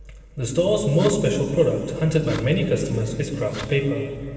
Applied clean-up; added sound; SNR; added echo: none; Fireworks; 19 dB; reverberation time 2.8 s.